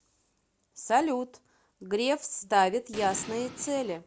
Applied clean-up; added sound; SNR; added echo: none; Explosion; 13 dB; none.